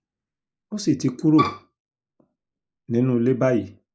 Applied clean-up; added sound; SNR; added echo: neural mask model Resemble Enhance denoiser.